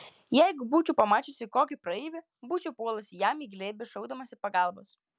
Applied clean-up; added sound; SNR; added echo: none; none; none; none.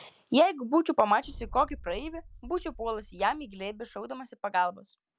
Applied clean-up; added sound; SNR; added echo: none; Boom; 16 dB; none.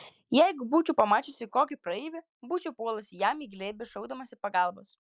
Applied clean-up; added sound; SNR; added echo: neural mask model Resemble Enhance denoiser.